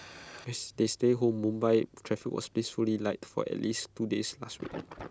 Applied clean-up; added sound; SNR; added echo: none; Fire; 19 dB; none.